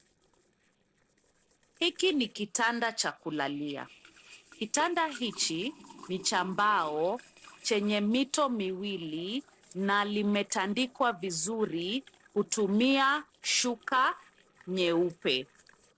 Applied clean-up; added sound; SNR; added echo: neural separator model SepFormer DNS4.